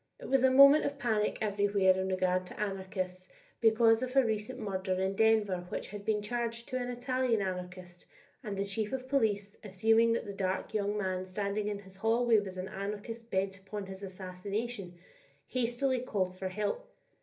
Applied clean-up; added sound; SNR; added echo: none; none; none; reverberation time 0.3 s.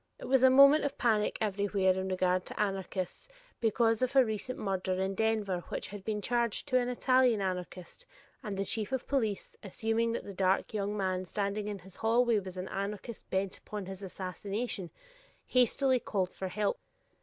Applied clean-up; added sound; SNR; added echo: none; none; none; none.